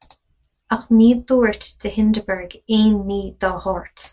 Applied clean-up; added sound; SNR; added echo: none; none; none; none.